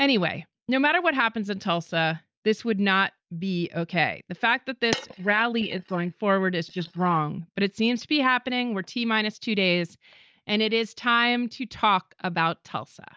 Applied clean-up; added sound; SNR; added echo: neural mask model DeepFilterNet 3.